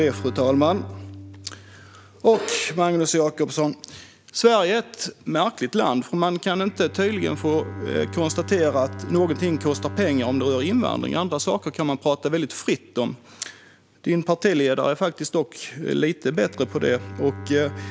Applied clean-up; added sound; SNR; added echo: none; Bowed string instrument; 15 dB; none.